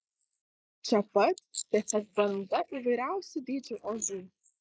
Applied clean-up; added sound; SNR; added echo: neural mask model Resemble Enhance denoiser.